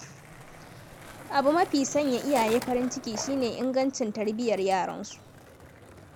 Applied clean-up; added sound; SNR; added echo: none; Skateboard; 15 dB; none.